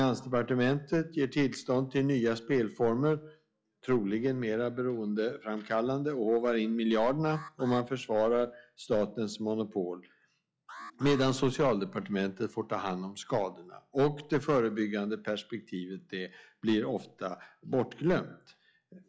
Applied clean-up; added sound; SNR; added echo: classical method log-MMSE.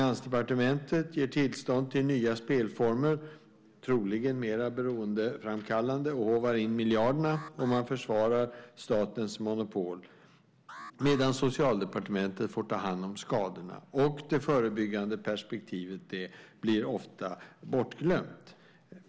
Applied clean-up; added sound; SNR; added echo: none; Alarm; 20 dB; none.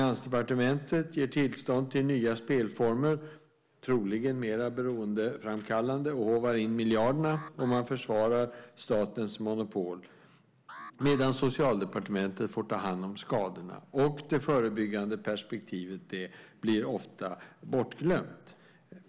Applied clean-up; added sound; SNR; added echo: neural mask model Resemble Enhance denoiser.